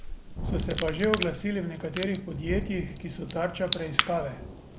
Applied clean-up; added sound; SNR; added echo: none; Crack / Crackle + Thunderstorm; 2 dB; none.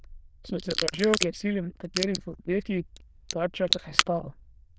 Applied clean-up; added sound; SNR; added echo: neural diffusion model UNIVERSE++.